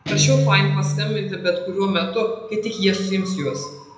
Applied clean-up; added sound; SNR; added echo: none; Guitar; 2 dB; reverberation time 0.8 s.